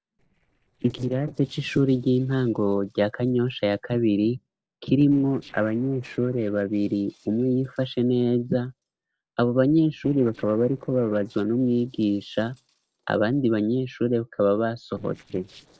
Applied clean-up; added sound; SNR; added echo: neural separator model SepFormer DNS4.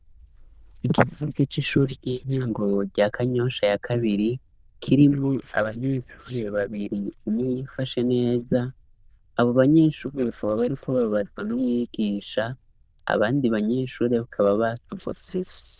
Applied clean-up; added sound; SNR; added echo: neural diffusion model UNIVERSE++.